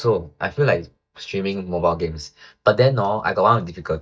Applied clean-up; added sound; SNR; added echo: neural mask model DeepFilterNet 3.